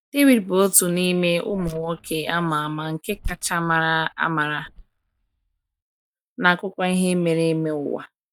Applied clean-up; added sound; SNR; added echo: neural mask model DeepFilterNet 3.